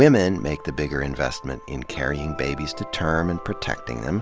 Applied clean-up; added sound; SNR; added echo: none; none; none; none.